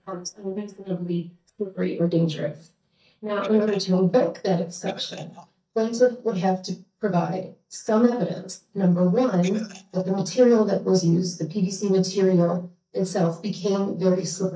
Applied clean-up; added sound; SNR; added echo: neural mask model DeepFilterNet 3.